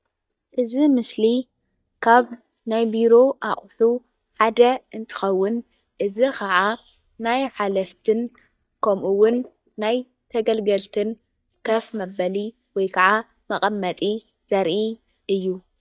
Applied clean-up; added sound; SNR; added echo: neural mask model DeepFilterNet 3.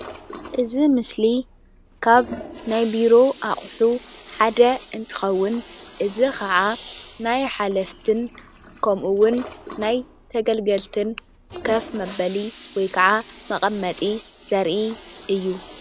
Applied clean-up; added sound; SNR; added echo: none; Toilet flush; 15 dB; none.